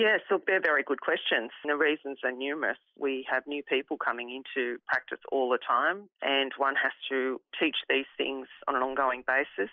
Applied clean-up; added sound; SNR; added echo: neural mask model Resemble Enhance denoiser.